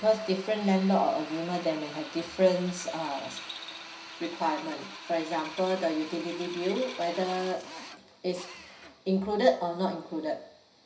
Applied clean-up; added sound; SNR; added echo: none; Drill; 14 dB; reverberation time 0.5 s.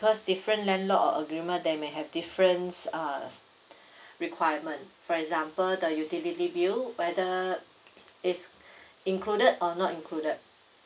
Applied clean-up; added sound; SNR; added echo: none; none; none; none.